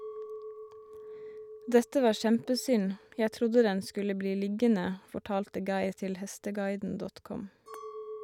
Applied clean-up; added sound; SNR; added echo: none; Chink, clink; 17 dB; none.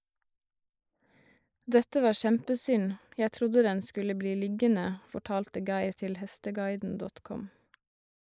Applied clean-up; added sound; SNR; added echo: neural mask model Resemble Enhance denoiser.